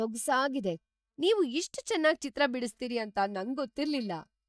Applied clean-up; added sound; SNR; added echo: neural mask model DeepFilterNet 3.